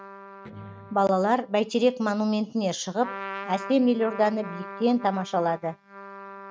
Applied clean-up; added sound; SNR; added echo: neural mask model RNNoise.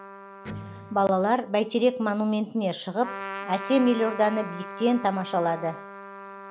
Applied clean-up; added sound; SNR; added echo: none; Electric guitar + Trumpet; 13 dB; none.